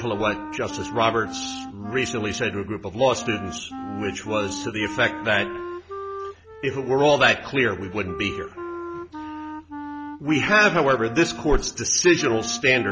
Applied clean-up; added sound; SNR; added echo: none; Wind instrument, woodwind instrument; 12 dB; none.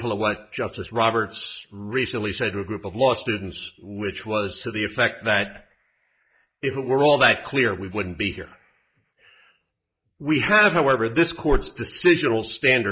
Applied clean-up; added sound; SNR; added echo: neural mask model Resemble Enhance denoiser.